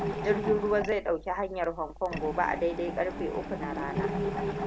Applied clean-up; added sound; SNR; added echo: none; Mechanisms; 4 dB; none.